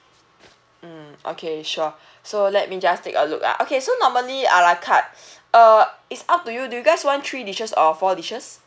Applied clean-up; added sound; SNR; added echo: none; none; none; none.